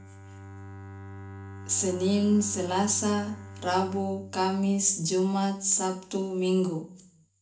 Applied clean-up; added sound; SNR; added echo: none; Bowed string instrument; 16 dB; reverberation time 0.4 s.